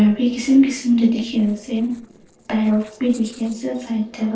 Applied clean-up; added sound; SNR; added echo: neural separator model SepFormer DNS4.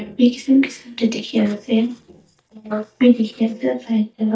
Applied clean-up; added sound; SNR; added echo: neural mask model DeepFilterNet 3.